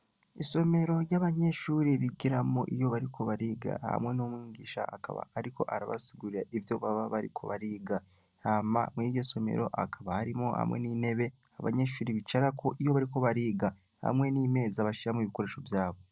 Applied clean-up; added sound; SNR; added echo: none; none; none; none.